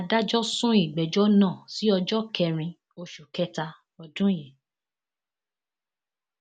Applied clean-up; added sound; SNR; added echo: none; none; none; none.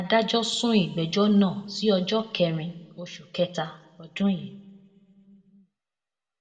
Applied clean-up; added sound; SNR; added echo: none; none; none; reverberation time 0.9 s.